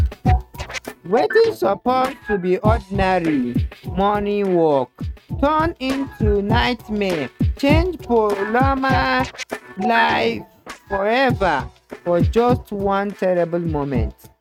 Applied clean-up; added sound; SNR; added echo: neural mask model RNNoise.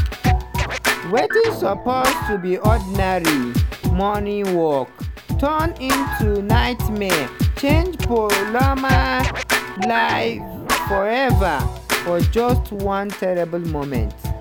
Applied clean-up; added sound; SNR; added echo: none; Scratching (performance technique); 0 dB; none.